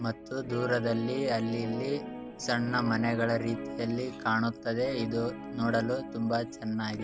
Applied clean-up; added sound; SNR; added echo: none; Guitar; 9 dB; none.